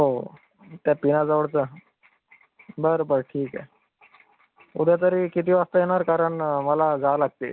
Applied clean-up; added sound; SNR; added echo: none; none; none; none.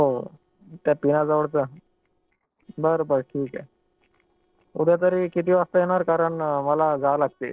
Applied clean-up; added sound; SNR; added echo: neural separator model SepFormer DNS4.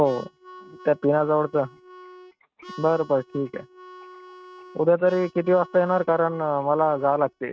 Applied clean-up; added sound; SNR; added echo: neural mask model RNNoise.